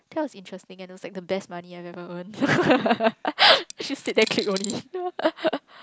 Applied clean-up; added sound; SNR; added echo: none; Coin (dropping); 12 dB; none.